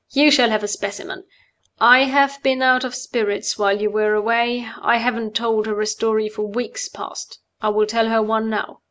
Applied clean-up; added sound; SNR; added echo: none; none; none; none.